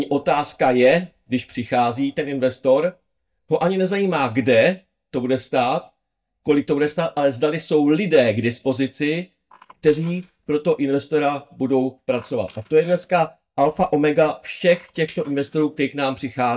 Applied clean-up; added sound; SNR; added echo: neural mask model DeepFilterNet 3.